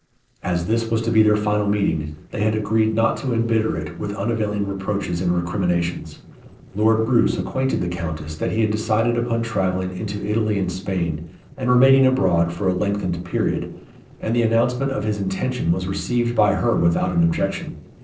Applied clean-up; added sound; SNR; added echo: neural separator model SepFormer DNS4.